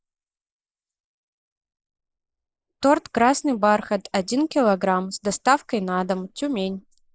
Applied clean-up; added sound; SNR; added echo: neural mask model Resemble Enhance denoiser.